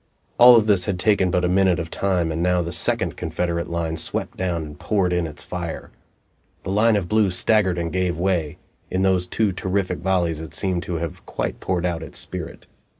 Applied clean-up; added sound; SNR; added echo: none; none; none; none.